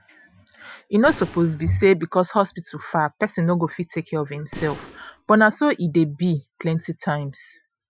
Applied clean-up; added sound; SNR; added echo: classical method Wiener filter.